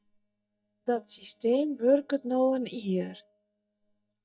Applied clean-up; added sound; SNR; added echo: neural mask model DeepFilterNet 3.